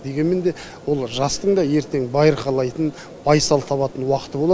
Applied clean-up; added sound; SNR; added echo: none; none; none; none.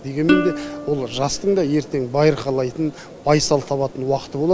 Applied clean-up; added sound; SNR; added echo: none; Plucked string instrument; 6 dB; none.